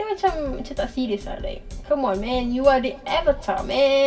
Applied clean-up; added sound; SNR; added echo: none; Drum kit; 13 dB; reverberation time 2.7 s.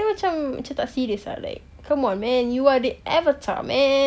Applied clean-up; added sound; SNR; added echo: none; none; none; none.